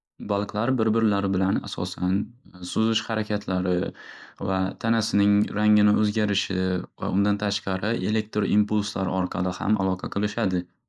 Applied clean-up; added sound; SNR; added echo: neural mask model Resemble Enhance denoiser.